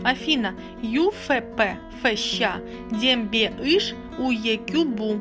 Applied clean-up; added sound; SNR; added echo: none; Plucked string instrument; 12 dB; none.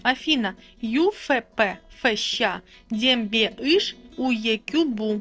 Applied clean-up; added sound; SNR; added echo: neural separator model SepFormer DNS4.